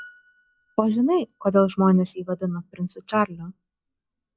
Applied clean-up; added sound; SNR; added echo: classical method log-MMSE.